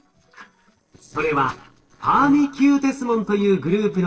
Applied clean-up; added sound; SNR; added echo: neural separator model SepFormer DNS4.